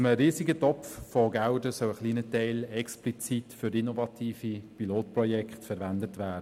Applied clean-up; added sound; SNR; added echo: none; none; none; none.